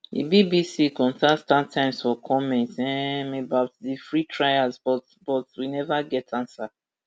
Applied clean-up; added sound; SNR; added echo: none; none; none; none.